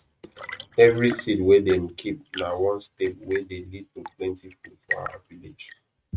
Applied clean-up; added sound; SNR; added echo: neural mask model RNNoise.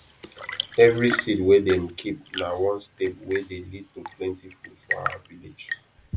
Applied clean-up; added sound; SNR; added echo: none; Tap / Fill (with liquid) / Trickle, dribble / Chirp, tweet / Engine; 11 dB; none.